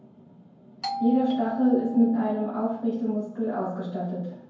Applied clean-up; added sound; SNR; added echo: none; Doorbell; 11 dB; reverberation time 0.9 s.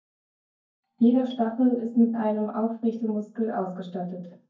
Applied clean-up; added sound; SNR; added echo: neural mask model DeepFilterNet 3.